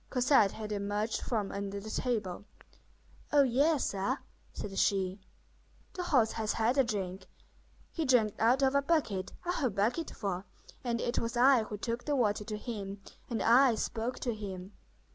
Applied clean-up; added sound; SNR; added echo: none; none; none; none.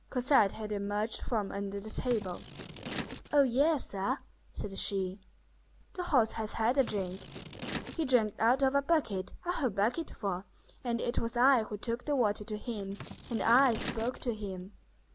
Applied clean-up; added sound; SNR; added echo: none; Scissors; 11 dB; none.